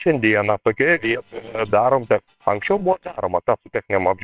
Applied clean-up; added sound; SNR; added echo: neural separator model SepFormer WHAMR!.